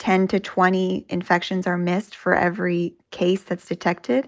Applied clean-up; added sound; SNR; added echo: none; none; none; none.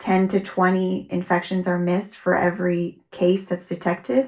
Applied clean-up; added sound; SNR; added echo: none; none; none; reverberation time 0.2 s.